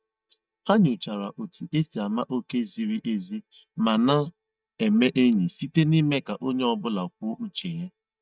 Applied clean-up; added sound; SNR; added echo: neural mask model DeepFilterNet 3.